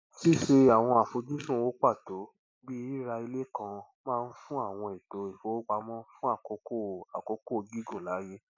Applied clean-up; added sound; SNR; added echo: none; none; none; none.